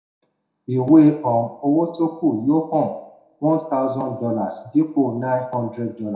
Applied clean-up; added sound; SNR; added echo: none; none; none; reverberation time 0.6 s.